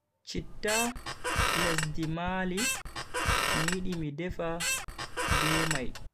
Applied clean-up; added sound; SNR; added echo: none; Squeak; -4 dB; none.